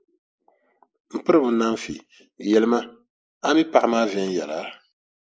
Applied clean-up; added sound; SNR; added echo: neural mask model Resemble Enhance denoiser.